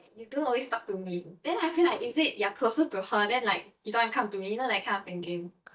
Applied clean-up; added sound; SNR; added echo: neural mask model DeepFilterNet 3.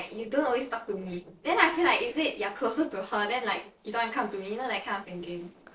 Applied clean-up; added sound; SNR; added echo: neural separator model SepFormer DNS4.